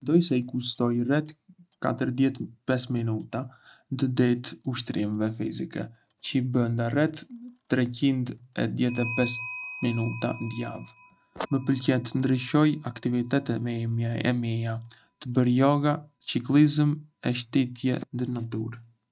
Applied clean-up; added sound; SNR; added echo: neural mask model RNNoise.